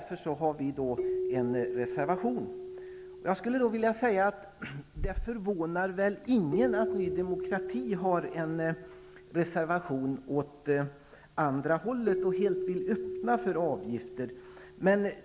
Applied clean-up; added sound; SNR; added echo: none; Keyboard (musical); 7 dB; none.